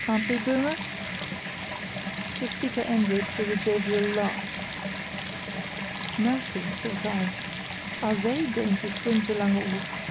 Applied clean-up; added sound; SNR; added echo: none; Bathtub (filling or washing) / Water tap, faucet; 4 dB; none.